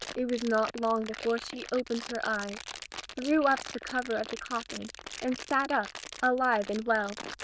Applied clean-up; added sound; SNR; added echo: neural diffusion model UNIVERSE++.